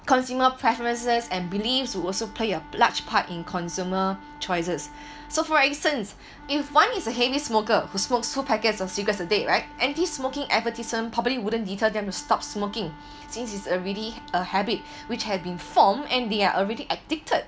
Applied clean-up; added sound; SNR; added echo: none; Wind instrument, woodwind instrument; 20 dB; none.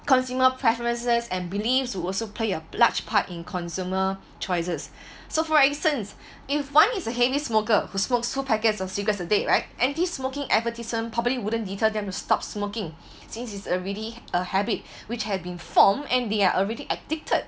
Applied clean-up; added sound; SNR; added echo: none; none; none; none.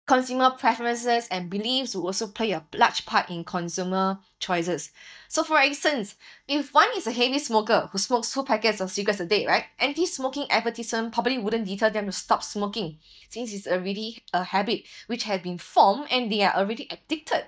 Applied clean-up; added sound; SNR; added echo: neural mask model DeepFilterNet 3.